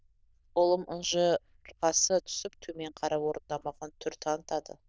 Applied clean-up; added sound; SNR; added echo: neural diffusion model UNIVERSE++.